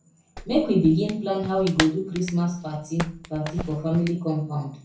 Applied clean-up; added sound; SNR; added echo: none; Clapping; 11 dB; reverberation time 0.5 s.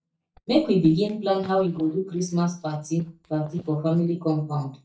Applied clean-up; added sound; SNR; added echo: neural mask model DeepFilterNet 3.